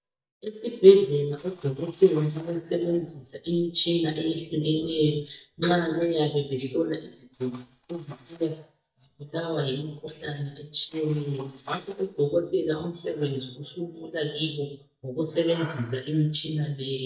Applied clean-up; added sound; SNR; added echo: neural mask model DeepFilterNet 3.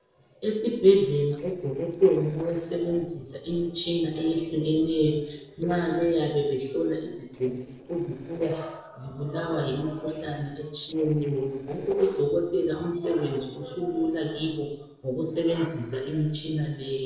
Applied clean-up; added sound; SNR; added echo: neural separator model SepFormer DNS4.